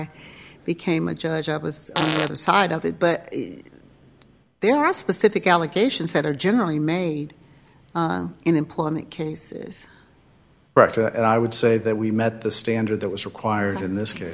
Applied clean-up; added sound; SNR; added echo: none; Fart; 2 dB; none.